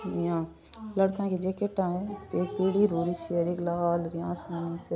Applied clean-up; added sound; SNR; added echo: none; none; none; none.